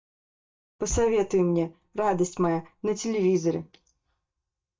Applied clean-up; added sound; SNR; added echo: neural mask model DeepFilterNet 3.